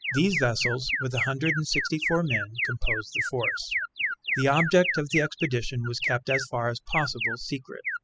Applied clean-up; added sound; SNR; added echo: classical method spectral subtraction.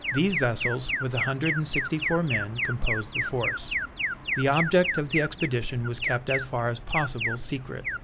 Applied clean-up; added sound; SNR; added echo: none; Alarm; 3 dB; none.